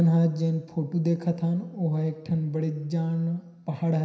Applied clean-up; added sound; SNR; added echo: none; none; none; reverberation time 0.9 s.